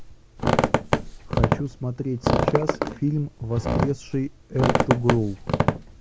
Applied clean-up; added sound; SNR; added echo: none; Squeak; -3 dB; none.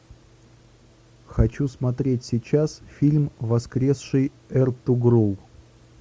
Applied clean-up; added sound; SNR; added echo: none; none; none; none.